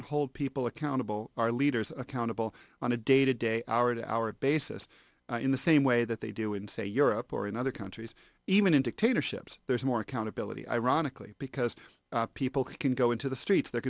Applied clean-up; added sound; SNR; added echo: none; none; none; none.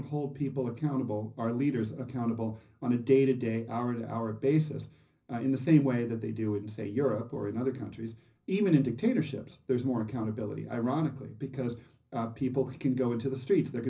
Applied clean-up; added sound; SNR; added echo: none; none; none; reverberation time 0.4 s.